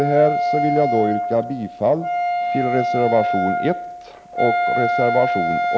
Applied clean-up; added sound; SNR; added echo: none; Wind instrument, woodwind instrument; 0 dB; none.